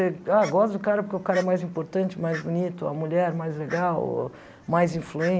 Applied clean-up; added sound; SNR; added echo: none; Fowl; 19 dB; none.